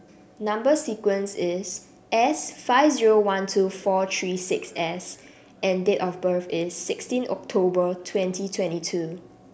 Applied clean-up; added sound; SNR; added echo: none; none; none; none.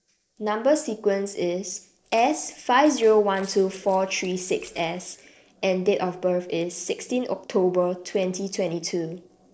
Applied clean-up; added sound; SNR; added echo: neural separator model SepFormer DNS4.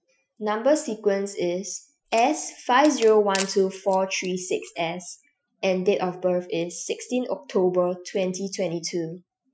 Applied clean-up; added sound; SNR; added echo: classical method Wiener filter.